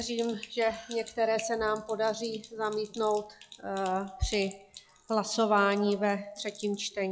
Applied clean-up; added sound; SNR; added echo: classical method log-MMSE.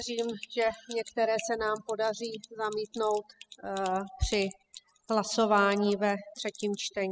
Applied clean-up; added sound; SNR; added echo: classical method spectral subtraction.